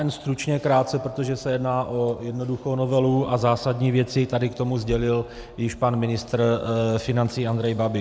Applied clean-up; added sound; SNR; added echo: none; none; none; none.